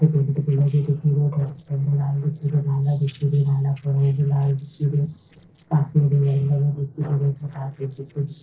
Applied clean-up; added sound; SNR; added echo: neural separator model SepFormer DNS4.